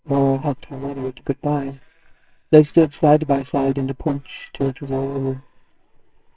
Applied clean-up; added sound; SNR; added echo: neural separator model SepFormer WHAMR!.